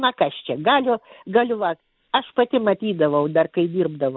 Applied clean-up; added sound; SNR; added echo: neural mask model Resemble Enhance denoiser.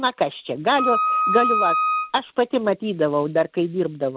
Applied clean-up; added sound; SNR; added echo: none; Wind instrument, woodwind instrument; -1 dB; none.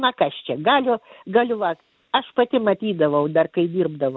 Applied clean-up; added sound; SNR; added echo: none; none; none; none.